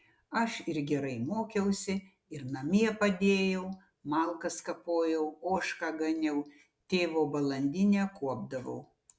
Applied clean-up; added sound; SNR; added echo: none; none; none; none.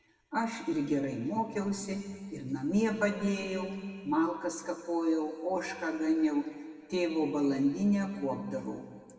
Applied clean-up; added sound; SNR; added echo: none; none; none; reverberation time 2.1 s.